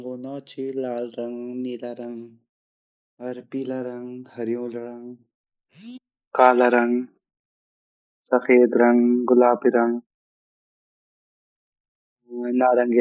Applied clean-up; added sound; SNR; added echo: neural mask model Resemble Enhance denoiser.